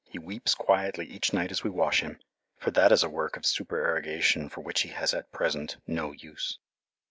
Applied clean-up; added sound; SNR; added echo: none; none; none; none.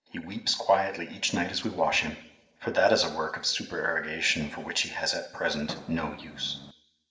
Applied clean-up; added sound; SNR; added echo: none; Fireworks; 15 dB; reverberation time 0.8 s.